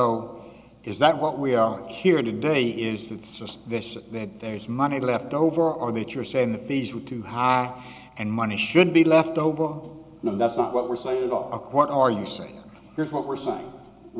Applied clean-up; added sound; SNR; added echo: none; none; none; none.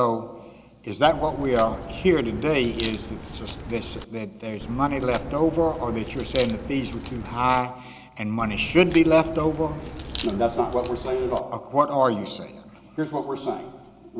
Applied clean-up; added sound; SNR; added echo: none; Crack; 11 dB; none.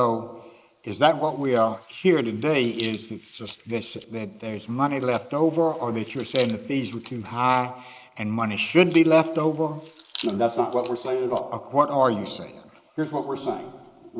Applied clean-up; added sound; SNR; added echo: neural mask model Resemble Enhance denoiser.